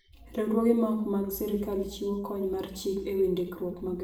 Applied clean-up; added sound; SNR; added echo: none; none; none; reverberation time 0.6 s.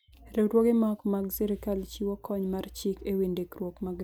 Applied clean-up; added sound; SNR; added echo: none; none; none; none.